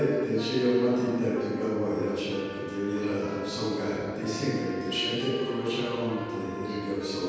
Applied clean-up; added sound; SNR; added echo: none; Trumpet; 16 dB; reverberation time 2.1 s.